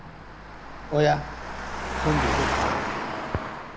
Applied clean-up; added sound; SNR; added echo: none; Engine; 0 dB; none.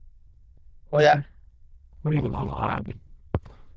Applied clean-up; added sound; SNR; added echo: neural diffusion model UNIVERSE++.